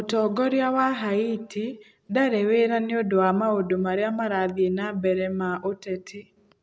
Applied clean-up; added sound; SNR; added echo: none; none; none; none.